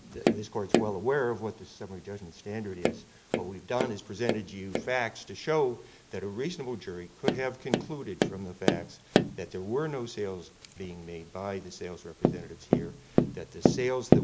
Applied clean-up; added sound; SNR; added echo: none; Tap; -3 dB; none.